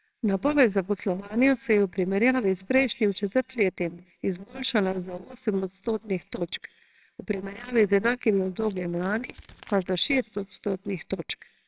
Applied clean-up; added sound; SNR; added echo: neural separator model SepFormer WHAMR!.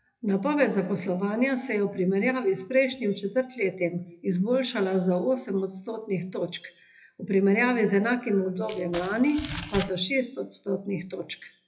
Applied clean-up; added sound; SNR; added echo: classical method WPE with log-MMSE.